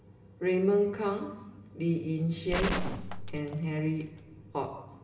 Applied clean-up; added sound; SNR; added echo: none; Gunshot, gunfire; 4 dB; reverberation time 1.1 s.